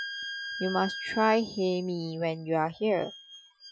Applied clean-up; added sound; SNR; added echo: classical method Wiener filter.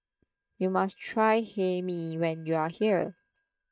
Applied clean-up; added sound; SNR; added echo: neural mask model DeepFilterNet 3.